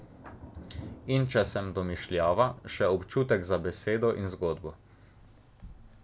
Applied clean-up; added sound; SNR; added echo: none; Thunder; 19 dB; none.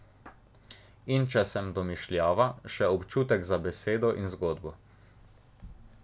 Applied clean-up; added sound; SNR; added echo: none; none; none; none.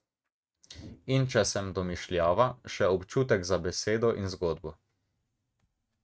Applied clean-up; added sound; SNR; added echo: neural mask model RNNoise.